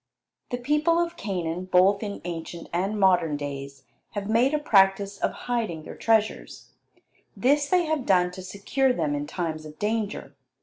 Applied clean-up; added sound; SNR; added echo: none; none; none; none.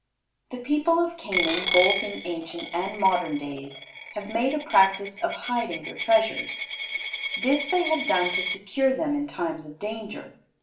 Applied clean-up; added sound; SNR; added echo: none; Coin (dropping); 5 dB; reverberation time 0.4 s.